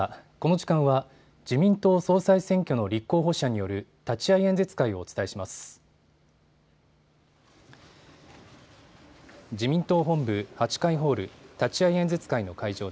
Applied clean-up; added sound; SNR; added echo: none; none; none; none.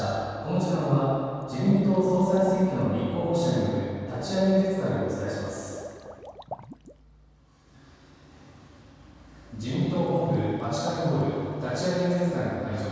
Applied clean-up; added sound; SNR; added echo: none; Liquid; 20 dB; reverberation time 2.1 s.